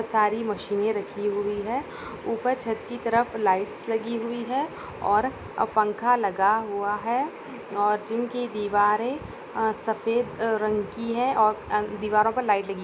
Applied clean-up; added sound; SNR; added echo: none; none; none; none.